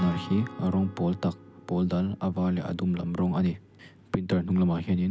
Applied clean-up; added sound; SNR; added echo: none; Acoustic guitar / Strum; 18 dB; none.